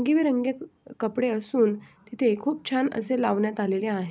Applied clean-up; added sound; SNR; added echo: none; none; none; none.